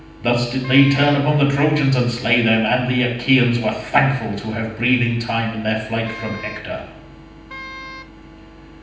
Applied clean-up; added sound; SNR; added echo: none; Wind instrument, woodwind instrument; 18 dB; reverberation time 0.9 s.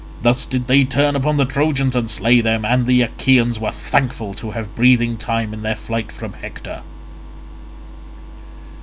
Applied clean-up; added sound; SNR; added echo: none; none; none; none.